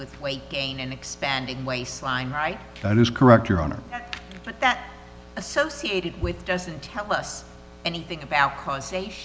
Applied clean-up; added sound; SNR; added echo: none; none; none; none.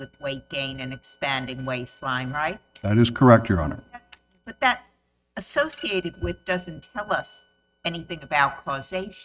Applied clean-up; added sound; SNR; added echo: neural mask model RNNoise.